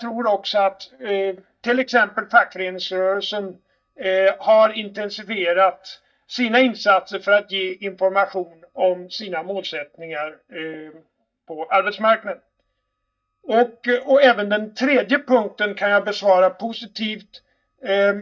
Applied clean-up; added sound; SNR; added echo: neural mask model DeepFilterNet 3.